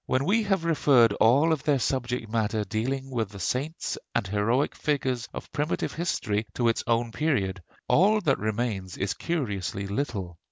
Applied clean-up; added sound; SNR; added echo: none; none; none; none.